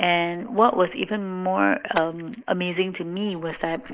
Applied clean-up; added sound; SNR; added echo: neural mask model Resemble Enhance denoiser.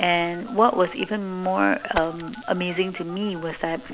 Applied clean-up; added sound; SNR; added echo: none; Telephone + Coin (dropping); 18 dB; none.